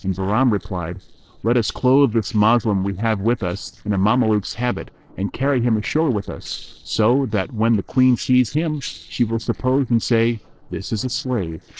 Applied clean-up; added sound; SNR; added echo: neural separator model SepFormer DNS4.